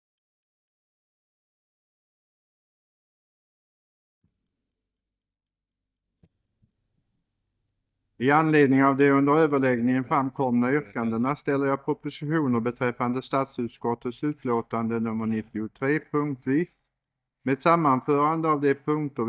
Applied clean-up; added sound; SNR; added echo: neural mask model DeepFilterNet 3.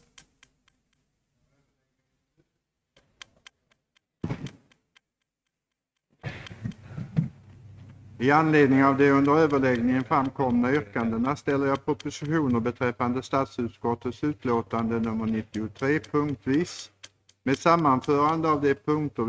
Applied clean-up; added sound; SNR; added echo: neural mask model RNNoise.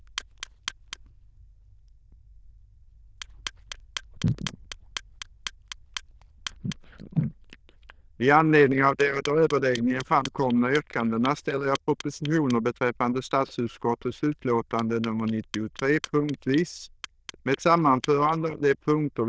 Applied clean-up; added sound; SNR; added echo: neural diffusion model UNIVERSE++.